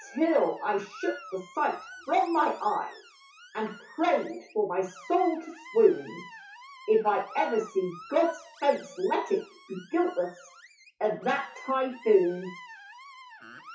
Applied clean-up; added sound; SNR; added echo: classical method WPE with log-MMSE.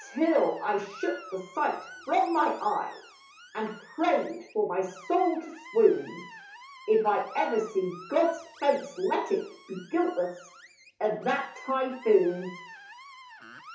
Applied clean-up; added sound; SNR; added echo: none; Screech; 19 dB; reverberation time 0.6 s.